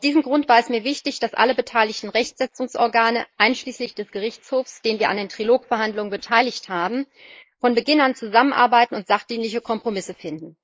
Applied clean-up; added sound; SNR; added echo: neural mask model Resemble Enhance denoiser.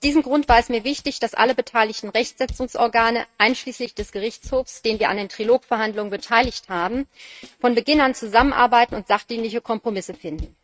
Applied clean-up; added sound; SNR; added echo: neural mask model RNNoise.